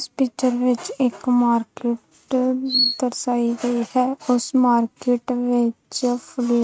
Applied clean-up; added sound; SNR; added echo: neural mask model RNNoise.